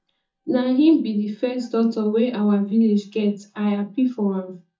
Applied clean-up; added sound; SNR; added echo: neural mask model DeepFilterNet 3.